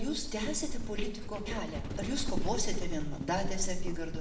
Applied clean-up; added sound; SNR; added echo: none; Livestock, farm animals, working animals; -3 dB; reverberation time 0.7 s.